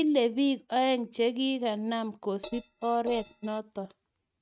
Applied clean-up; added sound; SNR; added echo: neural mask model RNNoise.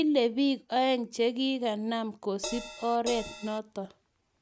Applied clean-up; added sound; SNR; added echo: none; Crash cymbal; 8 dB; none.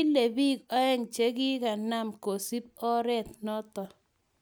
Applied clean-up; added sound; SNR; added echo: none; none; none; none.